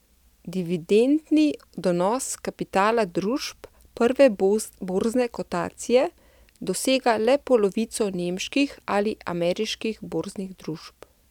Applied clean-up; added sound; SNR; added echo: none; none; none; none.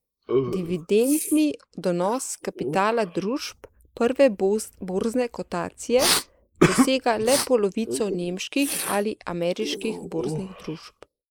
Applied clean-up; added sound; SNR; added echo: neural mask model Resemble Enhance denoiser.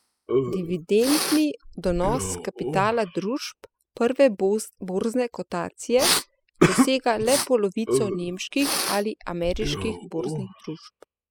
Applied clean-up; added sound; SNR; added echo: classical method spectral subtraction.